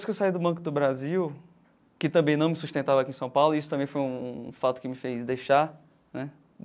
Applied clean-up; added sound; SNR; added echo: none; none; none; none.